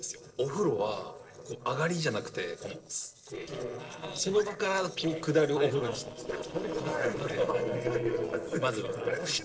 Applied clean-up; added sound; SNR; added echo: neural separator model SepFormer DNS4.